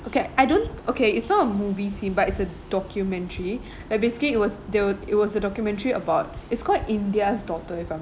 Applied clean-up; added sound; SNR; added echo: none; none; none; none.